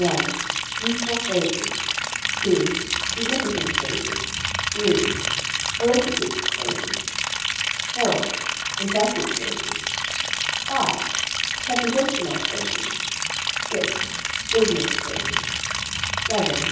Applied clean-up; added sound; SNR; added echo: none; Liquid; -2 dB; reverberation time 0.9 s.